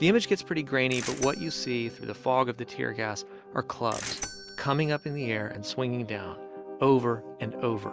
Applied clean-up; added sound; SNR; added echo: none; Bell / Mechanisms; 15 dB; none.